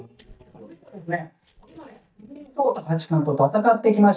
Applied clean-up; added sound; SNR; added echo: neural mask model DeepFilterNet 3.